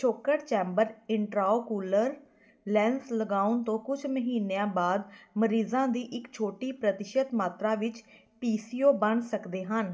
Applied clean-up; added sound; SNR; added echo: none; none; none; reverberation time 0.4 s.